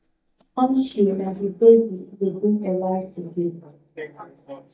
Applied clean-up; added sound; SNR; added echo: neural mask model DeepFilterNet 3.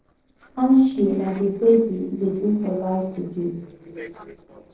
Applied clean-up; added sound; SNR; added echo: neural separator model SepFormer DNS4.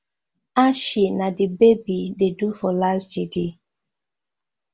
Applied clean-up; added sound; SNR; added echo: none; none; none; none.